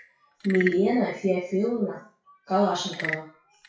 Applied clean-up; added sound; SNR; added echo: classical method WPE with log-MMSE.